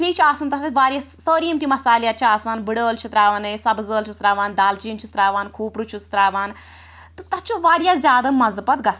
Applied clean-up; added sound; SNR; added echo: none; none; none; none.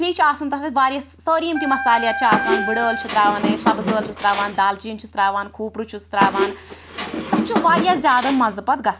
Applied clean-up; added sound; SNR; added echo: none; Wind instrument, woodwind instrument + Squeak; 3 dB; none.